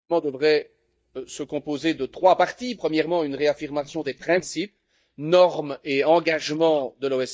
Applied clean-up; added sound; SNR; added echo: neural mask model DeepFilterNet 3.